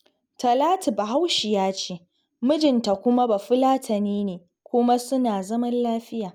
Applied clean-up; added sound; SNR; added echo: none; none; none; none.